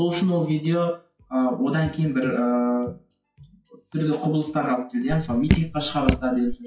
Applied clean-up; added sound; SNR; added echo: classical method log-MMSE.